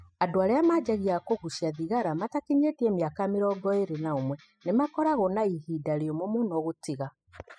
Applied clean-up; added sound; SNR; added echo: classical method spectral subtraction.